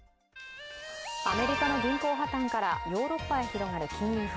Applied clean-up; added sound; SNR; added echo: none; none; none; none.